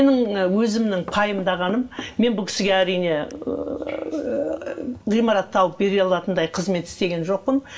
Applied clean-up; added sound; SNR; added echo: none; Knock / Wood; 20 dB; reverberation time 0.3 s.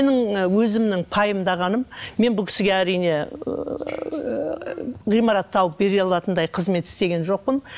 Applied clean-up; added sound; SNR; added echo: none; none; none; none.